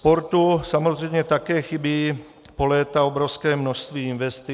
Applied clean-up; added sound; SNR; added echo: none; none; none; none.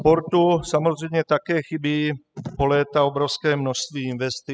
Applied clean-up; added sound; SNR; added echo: classical method spectral subtraction.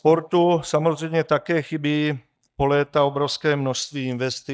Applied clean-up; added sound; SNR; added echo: neural mask model DeepFilterNet 3.